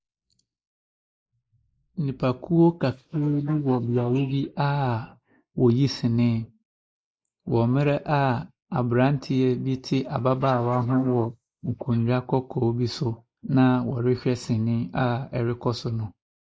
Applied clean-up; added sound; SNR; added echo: neural mask model Resemble Enhance denoiser.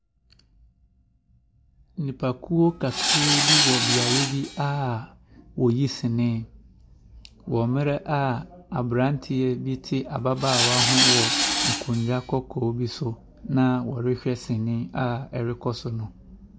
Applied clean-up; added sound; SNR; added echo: none; Tools; -3 dB; none.